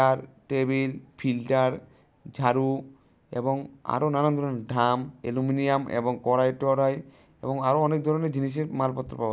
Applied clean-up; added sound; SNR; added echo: none; none; none; none.